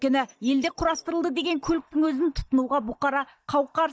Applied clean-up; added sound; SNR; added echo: neural mask model DeepFilterNet 3.